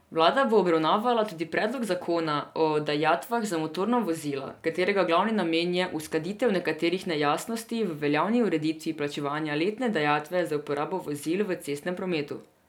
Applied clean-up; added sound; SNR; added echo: none; none; none; none.